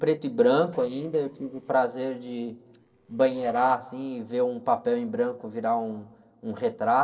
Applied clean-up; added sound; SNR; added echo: neural separator model SepFormer DNS4.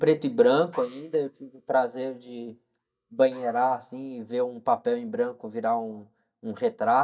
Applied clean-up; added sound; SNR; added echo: neural mask model DeepFilterNet 3.